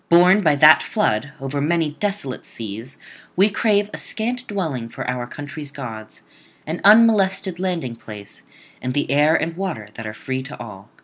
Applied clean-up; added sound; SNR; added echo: none; none; none; none.